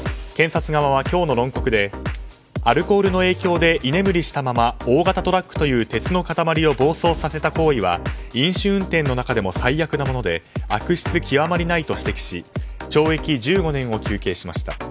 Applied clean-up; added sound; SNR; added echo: none; none; none; none.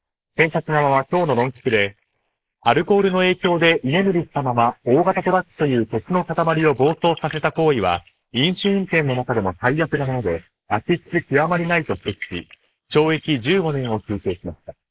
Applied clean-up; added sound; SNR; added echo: neural mask model Resemble Enhance denoiser.